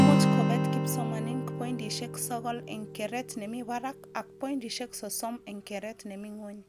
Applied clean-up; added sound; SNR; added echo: none; Acoustic guitar; -4 dB; none.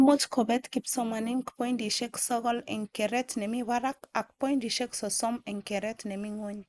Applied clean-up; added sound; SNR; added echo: neural mask model Resemble Enhance denoiser.